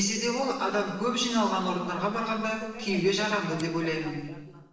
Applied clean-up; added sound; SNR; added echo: neural separator model SepFormer DNS4.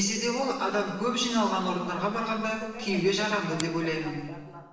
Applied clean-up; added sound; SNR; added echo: none; Finger snapping; 18 dB; reverberation time 1.2 s.